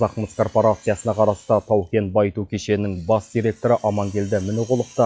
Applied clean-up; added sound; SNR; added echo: classical method log-MMSE.